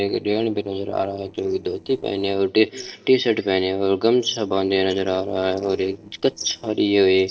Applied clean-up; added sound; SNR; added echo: neural separator model SepFormer DNS4.